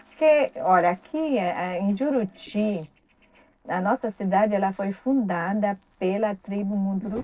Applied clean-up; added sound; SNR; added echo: neural separator model SepFormer DNS4.